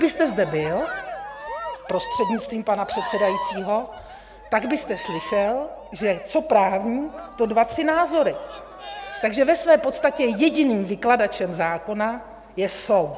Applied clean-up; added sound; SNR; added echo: none; Cheering; 12 dB; none.